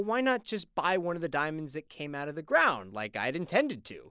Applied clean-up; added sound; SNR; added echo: none; none; none; none.